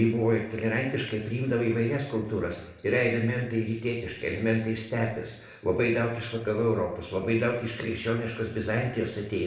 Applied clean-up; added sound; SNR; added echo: none; none; none; reverberation time 0.8 s.